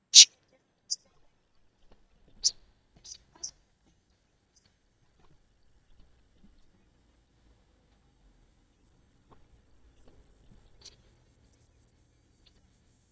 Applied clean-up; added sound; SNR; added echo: neural mask model DeepFilterNet 3.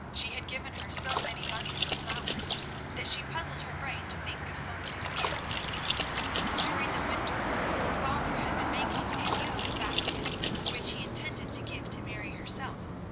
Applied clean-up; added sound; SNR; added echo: none; Splash, splatter + Motor vehicle (road); -4 dB; none.